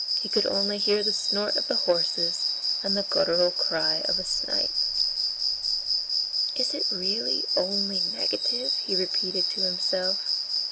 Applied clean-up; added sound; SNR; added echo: none; Cricket; -5 dB; none.